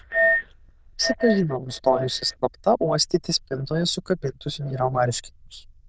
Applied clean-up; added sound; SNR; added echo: neural diffusion model UNIVERSE++.